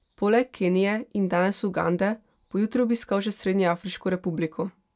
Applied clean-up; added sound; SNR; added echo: none; none; none; none.